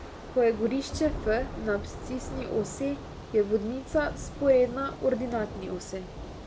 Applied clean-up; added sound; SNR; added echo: none; Thunder / Rain; 10 dB; none.